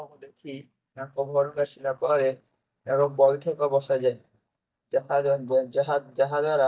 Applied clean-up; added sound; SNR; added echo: neural mask model DeepFilterNet 3.